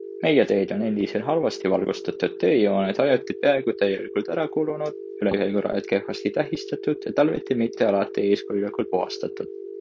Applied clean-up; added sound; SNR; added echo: none; Telephone; 12 dB; none.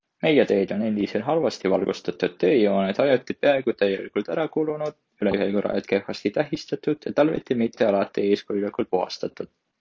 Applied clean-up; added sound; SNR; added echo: none; none; none; none.